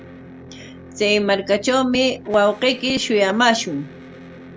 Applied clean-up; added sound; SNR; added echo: none; Electric guitar; 19 dB; none.